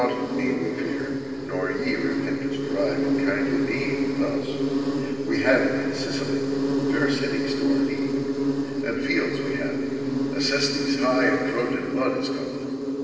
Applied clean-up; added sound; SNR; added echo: none; Insect; -3 dB; reverberation time 2.7 s.